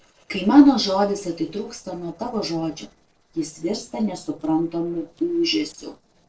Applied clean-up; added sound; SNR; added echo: neural separator model SepFormer DNS4.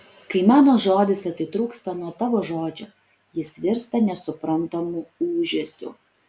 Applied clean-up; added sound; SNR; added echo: none; none; none; none.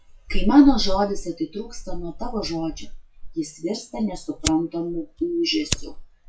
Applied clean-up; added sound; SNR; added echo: classical method WPE with log-MMSE.